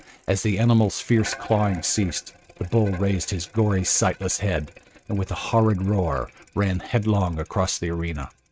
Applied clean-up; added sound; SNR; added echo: neural mask model RNNoise.